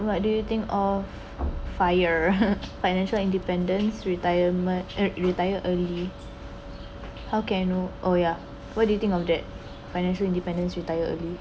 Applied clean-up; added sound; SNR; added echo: none; none; none; none.